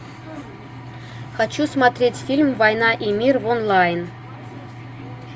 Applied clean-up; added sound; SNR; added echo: none; none; none; none.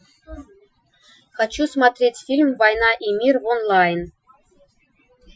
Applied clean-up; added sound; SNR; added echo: classical method Wiener filter.